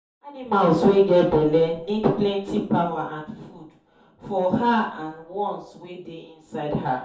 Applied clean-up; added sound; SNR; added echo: none; none; none; reverberation time 0.5 s.